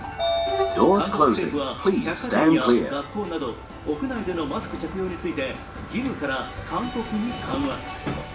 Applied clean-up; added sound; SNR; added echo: none; Sliding door / Train; -3 dB; reverberation time 0.7 s.